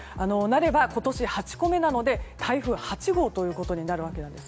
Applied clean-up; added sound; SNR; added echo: none; none; none; none.